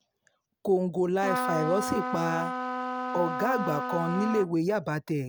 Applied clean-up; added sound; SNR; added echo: none; Trumpet; 3 dB; none.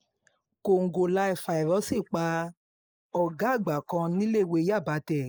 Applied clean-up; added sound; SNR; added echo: neural mask model Resemble Enhance denoiser.